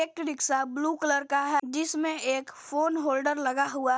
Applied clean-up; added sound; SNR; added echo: none; none; none; none.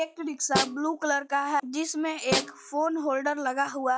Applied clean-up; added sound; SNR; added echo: classical method log-MMSE.